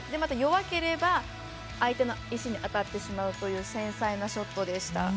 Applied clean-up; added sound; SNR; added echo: none; none; none; none.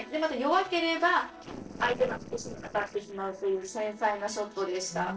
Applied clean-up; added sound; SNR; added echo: neural separator model SepFormer DNS4.